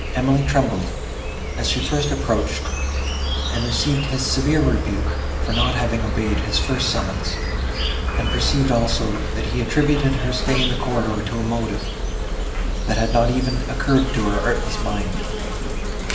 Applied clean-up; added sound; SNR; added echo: none; Insect; 0 dB; reverberation time 1.3 s.